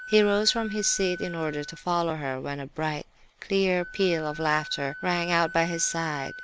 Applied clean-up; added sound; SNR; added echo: none; Wind instrument, woodwind instrument; 15 dB; none.